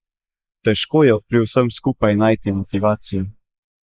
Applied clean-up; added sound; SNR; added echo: neural mask model Resemble Enhance denoiser.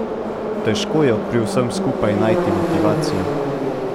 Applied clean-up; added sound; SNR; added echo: none; Subway, metro, underground; -1 dB; none.